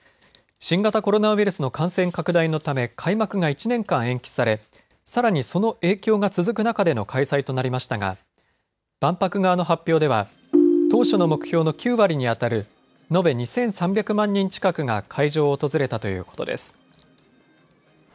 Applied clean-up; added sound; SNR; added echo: none; Ringtone; -2 dB; none.